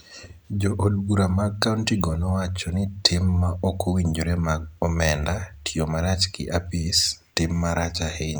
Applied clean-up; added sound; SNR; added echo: none; none; none; none.